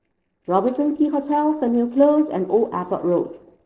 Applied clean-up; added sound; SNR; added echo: neural separator model SepFormer DNS4.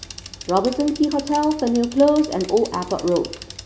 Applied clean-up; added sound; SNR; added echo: none; Bicycle; 17 dB; none.